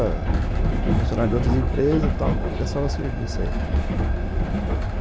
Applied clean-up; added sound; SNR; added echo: none; Train; -5 dB; none.